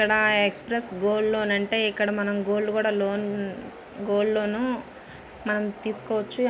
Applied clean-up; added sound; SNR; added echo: none; none; none; none.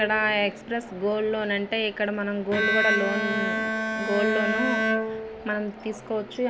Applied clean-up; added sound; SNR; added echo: none; Bowed string instrument; 2 dB; none.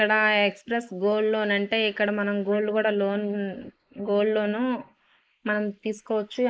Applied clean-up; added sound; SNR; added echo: neural mask model Resemble Enhance denoiser.